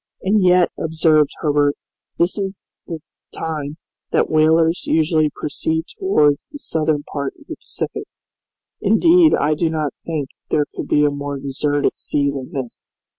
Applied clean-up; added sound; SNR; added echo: none; none; none; none.